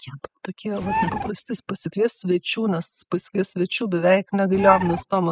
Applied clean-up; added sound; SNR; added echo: classical method spectral subtraction.